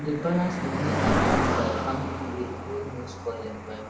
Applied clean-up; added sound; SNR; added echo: none; Cricket; -2 dB; reverberation time 0.7 s.